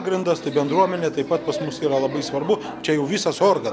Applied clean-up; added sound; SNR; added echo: none; Bowed string instrument; 18 dB; none.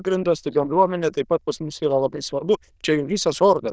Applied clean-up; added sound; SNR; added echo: neural diffusion model UNIVERSE++.